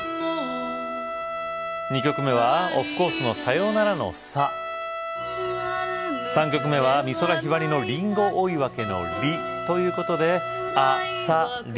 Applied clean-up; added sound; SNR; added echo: none; Trumpet; 7 dB; none.